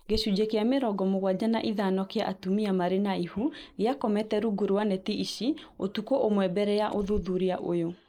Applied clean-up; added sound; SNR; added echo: neural mask model Resemble Enhance denoiser.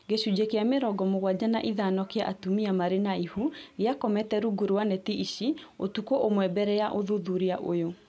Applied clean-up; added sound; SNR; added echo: none; none; none; none.